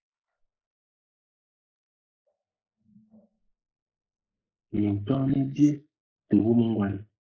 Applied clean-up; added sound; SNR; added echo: neural mask model Resemble Enhance denoiser.